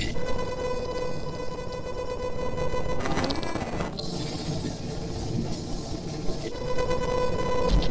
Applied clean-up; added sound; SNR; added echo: neural separator model SepFormer DNS4.